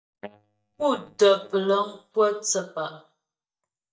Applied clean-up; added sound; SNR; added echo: neural mask model DeepFilterNet 3.